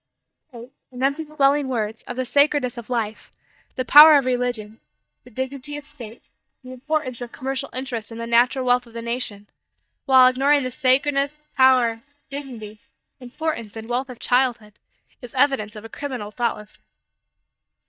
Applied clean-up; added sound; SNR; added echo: neural mask model DeepFilterNet 3.